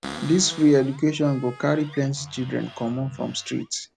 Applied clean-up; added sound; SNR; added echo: none; Cupboard open or close; 18 dB; none.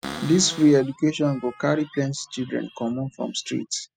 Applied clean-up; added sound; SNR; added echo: classical method spectral subtraction.